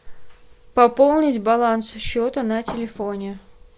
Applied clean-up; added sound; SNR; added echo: none; none; none; none.